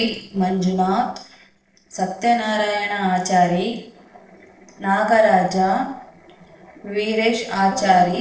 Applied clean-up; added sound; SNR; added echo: neural separator model SepFormer DNS4.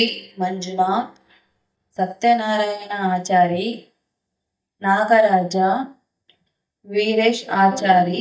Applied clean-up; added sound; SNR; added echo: neural mask model DeepFilterNet 3.